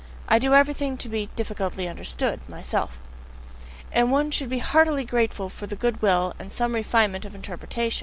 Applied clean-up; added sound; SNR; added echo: none; none; none; none.